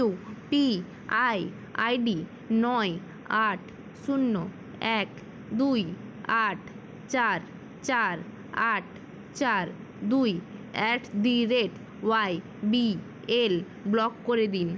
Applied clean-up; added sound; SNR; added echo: none; none; none; none.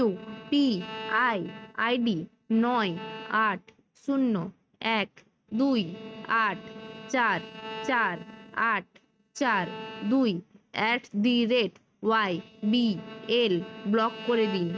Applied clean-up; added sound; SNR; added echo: neural mask model RNNoise.